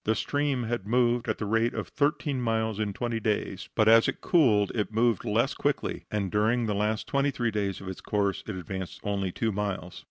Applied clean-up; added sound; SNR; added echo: none; none; none; none.